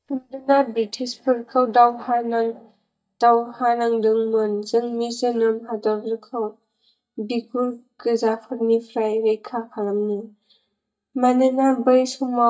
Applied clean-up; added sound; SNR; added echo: neural mask model DeepFilterNet 3.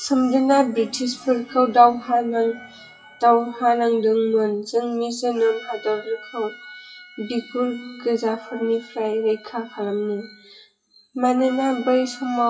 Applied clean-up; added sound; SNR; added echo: classical method WPE with log-MMSE.